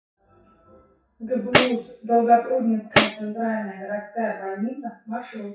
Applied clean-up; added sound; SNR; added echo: classical method WPE with log-MMSE.